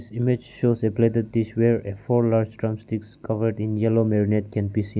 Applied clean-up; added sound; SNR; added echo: none; none; none; none.